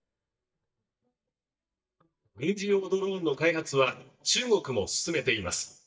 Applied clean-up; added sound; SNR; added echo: neural mask model DeepFilterNet 3.